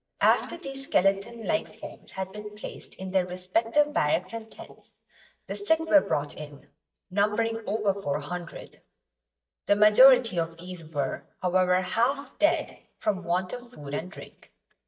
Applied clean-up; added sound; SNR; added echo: neural mask model DeepFilterNet 3.